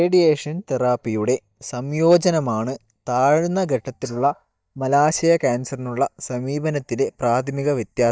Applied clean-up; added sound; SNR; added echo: neural mask model DeepFilterNet 3.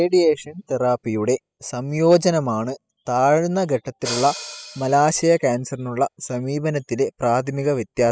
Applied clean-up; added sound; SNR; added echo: classical method spectral subtraction.